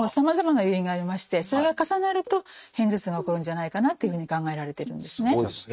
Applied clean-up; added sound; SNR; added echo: neural mask model RNNoise.